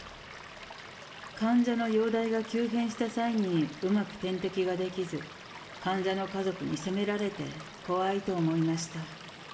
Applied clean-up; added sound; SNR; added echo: none; Stream / Liquid; 15 dB; reverberation time 2.5 s.